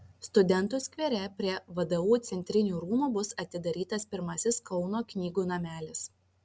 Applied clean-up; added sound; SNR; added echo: none; none; none; none.